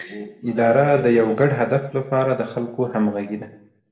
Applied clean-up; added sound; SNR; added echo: none; none; none; reverberation time 0.6 s.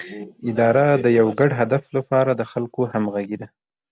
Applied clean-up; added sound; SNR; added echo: none; none; none; none.